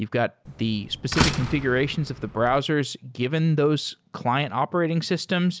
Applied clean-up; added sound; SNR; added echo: none; Slam; 5 dB; none.